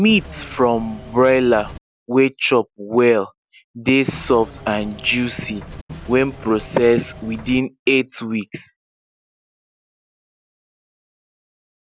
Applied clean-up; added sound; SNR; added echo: none; Engine / Mechanisms; 15 dB; none.